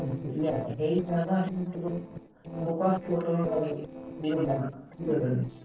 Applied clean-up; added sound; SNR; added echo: neural separator model SepFormer DNS4.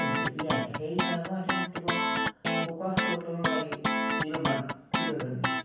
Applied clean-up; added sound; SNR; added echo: none; Guitar; -5 dB; reverberation time 0.6 s.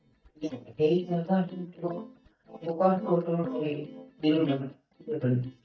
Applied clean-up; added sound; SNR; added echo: neural mask model DeepFilterNet 3.